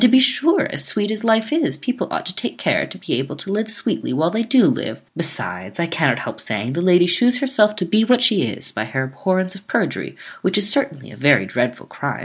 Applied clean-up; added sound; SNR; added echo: none; none; none; none.